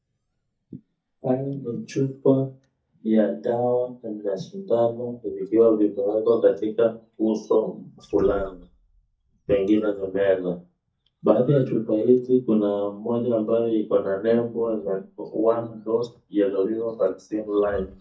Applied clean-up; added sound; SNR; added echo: neural mask model DeepFilterNet 3.